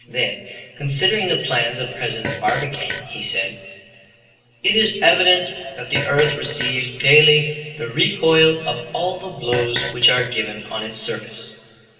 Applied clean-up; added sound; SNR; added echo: none; Fart; 10 dB; reverberation time 2.2 s.